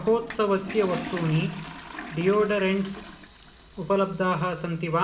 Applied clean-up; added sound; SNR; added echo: none; Toilet flush; 14 dB; reverberation time 0.8 s.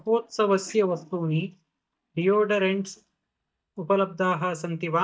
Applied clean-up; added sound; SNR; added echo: neural mask model DeepFilterNet 3.